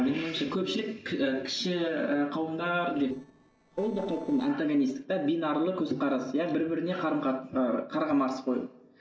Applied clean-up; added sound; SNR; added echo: neural separator model SepFormer DNS4.